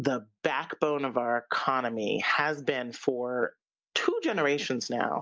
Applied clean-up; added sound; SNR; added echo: none; none; none; none.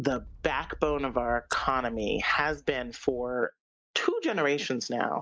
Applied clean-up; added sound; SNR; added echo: neural mask model RNNoise.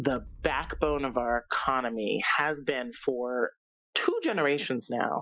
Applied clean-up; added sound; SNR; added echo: classical method Wiener filter.